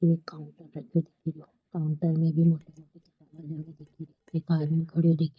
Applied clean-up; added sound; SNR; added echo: neural mask model DeepFilterNet 3.